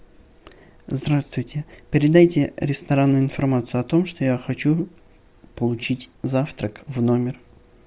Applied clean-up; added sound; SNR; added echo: none; none; none; none.